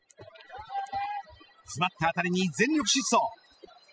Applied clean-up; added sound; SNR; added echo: classical method spectral subtraction.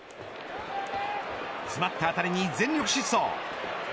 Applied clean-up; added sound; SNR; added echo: none; Run; 20 dB; none.